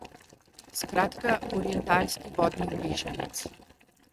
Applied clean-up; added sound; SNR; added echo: neural mask model RNNoise.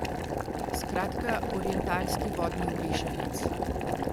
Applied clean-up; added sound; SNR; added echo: none; Boiling; -5 dB; none.